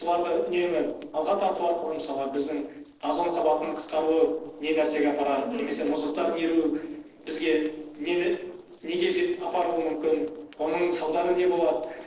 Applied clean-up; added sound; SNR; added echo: neural separator model SepFormer DNS4.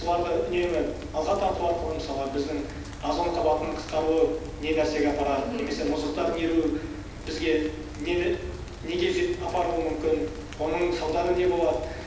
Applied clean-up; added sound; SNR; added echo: none; Rain; 12 dB; reverberation time 0.9 s.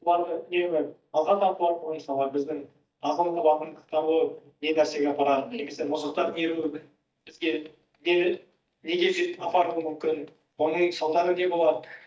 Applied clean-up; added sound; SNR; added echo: neural mask model DeepFilterNet 3.